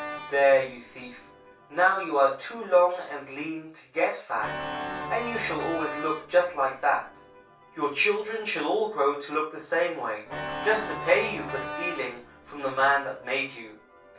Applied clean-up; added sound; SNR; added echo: none; Organ; 12 dB; reverberation time 0.3 s.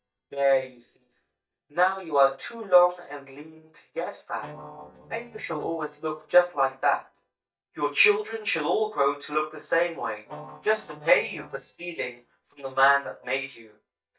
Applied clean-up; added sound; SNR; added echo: neural mask model DeepFilterNet 3.